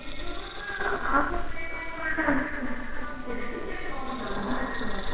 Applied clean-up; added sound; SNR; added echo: neural separator model SepFormer WHAMR!.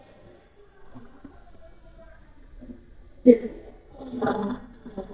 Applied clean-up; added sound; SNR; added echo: neural mask model DeepFilterNet 3.